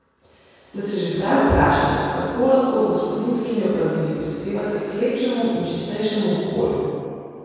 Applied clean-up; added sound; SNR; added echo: none; none; none; reverberation time 2.2 s.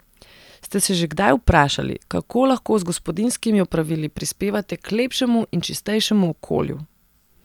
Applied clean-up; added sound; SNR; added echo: none; none; none; none.